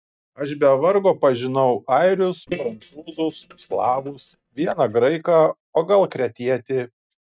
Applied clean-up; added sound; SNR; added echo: neural mask model DeepFilterNet 3.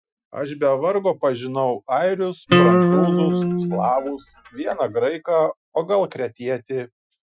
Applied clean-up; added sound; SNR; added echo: classical method Wiener filter.